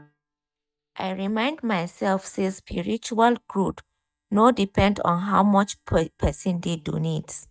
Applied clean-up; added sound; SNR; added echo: neural mask model DeepFilterNet 3.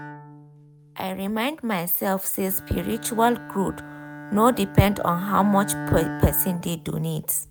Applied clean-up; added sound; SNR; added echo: none; Bowed string instrument; 13 dB; none.